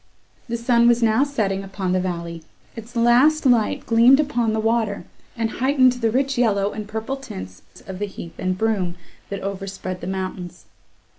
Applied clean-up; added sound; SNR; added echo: none; none; none; none.